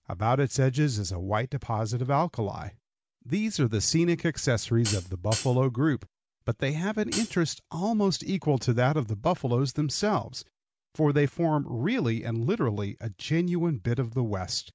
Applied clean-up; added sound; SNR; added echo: none; Hi-hat; 9 dB; none.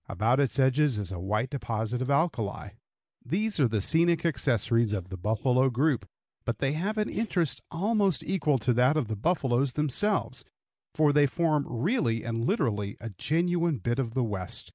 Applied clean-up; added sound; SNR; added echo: neural mask model Resemble Enhance denoiser.